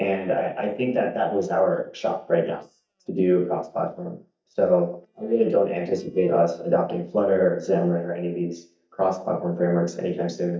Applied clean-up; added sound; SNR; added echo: neural mask model DeepFilterNet 3.